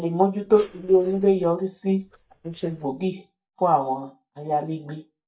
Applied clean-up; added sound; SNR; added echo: neural mask model DeepFilterNet 3.